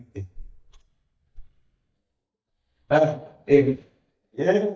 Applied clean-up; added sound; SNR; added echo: neural mask model DeepFilterNet 3.